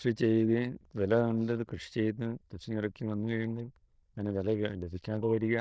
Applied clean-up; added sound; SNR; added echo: neural diffusion model UNIVERSE++.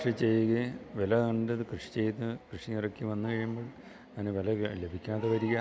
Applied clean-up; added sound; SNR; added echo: none; none; none; none.